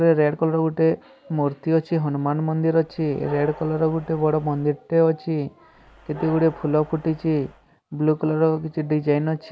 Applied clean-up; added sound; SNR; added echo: none; Train; 20 dB; none.